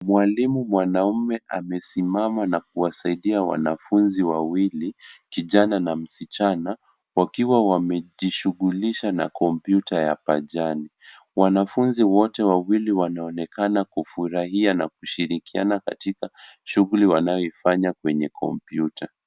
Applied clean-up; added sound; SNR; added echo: none; none; none; none.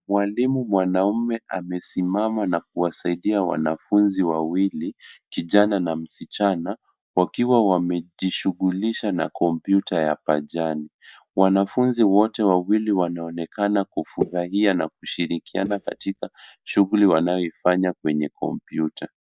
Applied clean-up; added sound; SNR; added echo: neural mask model DeepFilterNet 3.